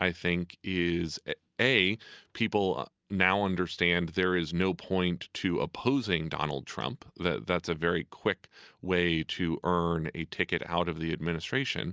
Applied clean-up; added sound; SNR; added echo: none; none; none; none.